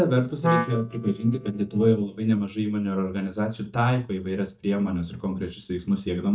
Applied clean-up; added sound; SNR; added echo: neural mask model DeepFilterNet 3.